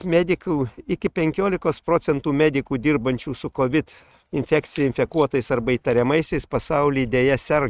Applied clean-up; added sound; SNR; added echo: neural mask model RNNoise.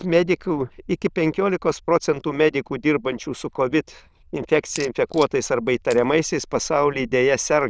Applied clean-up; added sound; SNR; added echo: neural diffusion model UNIVERSE++.